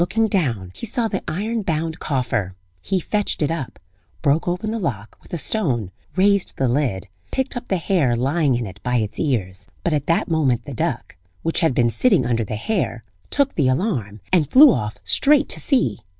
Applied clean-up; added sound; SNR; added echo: none; none; none; none.